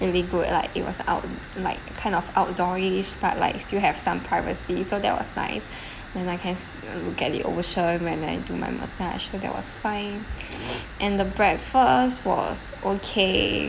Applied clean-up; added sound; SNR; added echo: none; none; none; none.